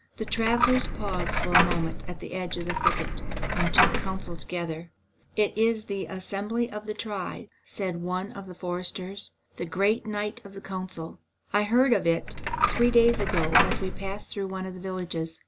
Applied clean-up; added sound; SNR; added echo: none; Coin (dropping); -3 dB; none.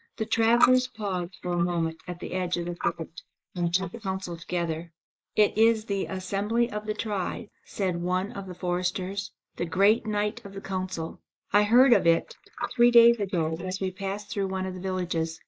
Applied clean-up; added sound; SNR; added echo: neural mask model Resemble Enhance denoiser.